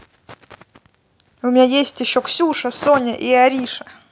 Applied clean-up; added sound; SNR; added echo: none; none; none; none.